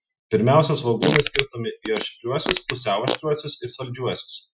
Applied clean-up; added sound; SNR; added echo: classical method Wiener filter.